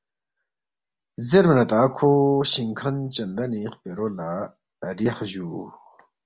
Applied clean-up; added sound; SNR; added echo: none; none; none; none.